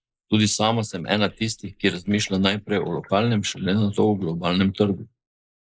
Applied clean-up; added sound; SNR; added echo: neural mask model Resemble Enhance denoiser.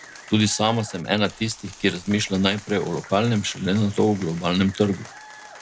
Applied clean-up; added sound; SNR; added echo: none; Applause; 20 dB; none.